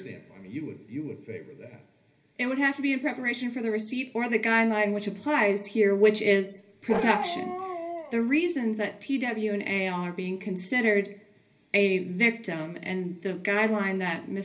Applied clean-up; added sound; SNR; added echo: none; Bark; 6 dB; reverberation time 0.3 s.